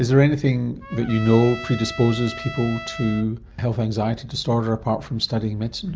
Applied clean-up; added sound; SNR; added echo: none; Trumpet; 14 dB; none.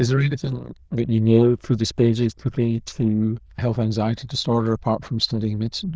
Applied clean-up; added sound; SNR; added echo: neural diffusion model UNIVERSE++.